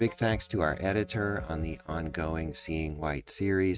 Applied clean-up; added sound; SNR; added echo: neural mask model RNNoise.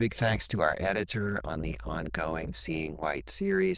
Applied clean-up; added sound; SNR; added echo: neural diffusion model UNIVERSE++.